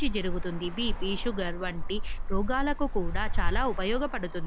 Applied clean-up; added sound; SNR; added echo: none; Traffic noise, roadway noise; -4 dB; none.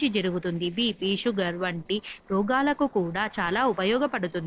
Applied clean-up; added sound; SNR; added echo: neural separator model SepFormer DNS4.